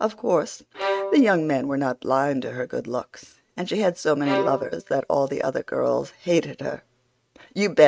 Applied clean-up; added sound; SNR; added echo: neural mask model RNNoise.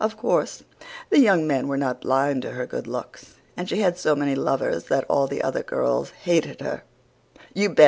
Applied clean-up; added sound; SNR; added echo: none; none; none; none.